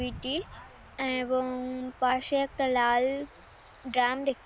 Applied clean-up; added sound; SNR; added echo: none; Stream / Chirp, tweet / Wind; 19 dB; none.